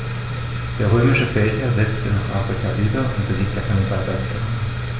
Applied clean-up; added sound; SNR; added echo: none; none; none; none.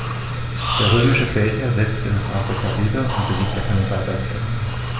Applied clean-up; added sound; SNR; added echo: none; Breathing; 9 dB; none.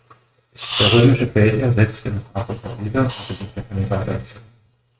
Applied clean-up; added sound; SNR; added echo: neural mask model RNNoise.